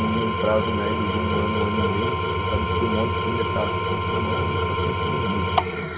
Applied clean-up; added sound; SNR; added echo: none; Engine / Tools; -4 dB; reverberation time 0.2 s.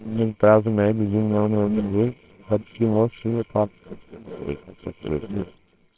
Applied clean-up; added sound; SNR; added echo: neural separator model SepFormer WHAMR!.